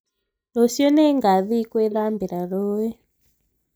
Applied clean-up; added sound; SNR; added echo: neural mask model DeepFilterNet 3.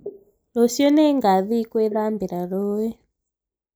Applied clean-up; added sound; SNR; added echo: neural mask model Resemble Enhance denoiser.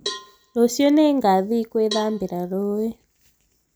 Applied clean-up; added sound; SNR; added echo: none; Cowbell; 16 dB; none.